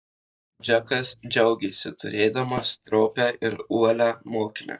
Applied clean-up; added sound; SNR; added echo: neural mask model DeepFilterNet 3.